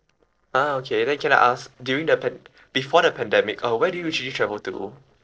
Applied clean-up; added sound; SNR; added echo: neural separator model SepFormer DNS4.